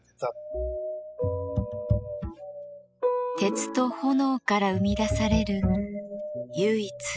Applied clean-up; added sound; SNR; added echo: classical method spectral subtraction.